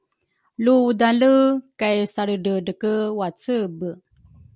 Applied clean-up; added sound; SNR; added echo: none; none; none; none.